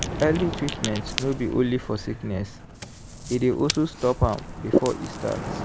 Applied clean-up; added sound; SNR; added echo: none; Ocean; 5 dB; none.